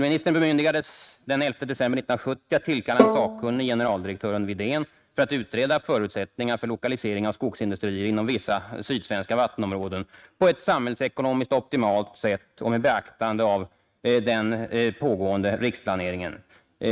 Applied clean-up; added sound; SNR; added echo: neural mask model RNNoise.